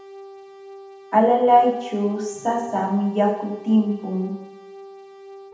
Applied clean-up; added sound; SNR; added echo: none; Brass instrument; 18 dB; reverberation time 0.8 s.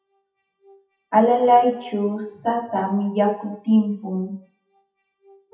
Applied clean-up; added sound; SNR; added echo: classical method WPE with log-MMSE.